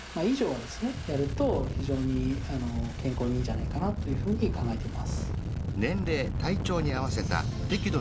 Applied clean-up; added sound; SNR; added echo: none; Engine starting; 1 dB; none.